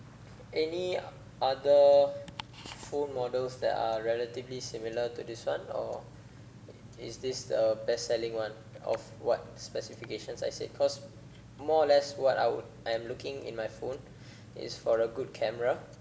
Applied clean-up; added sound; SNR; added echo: none; Tick-tock; 18 dB; none.